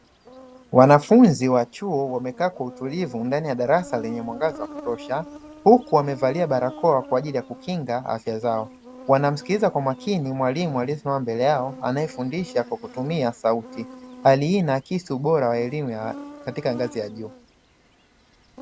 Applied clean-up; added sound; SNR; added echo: none; Insect; 19 dB; none.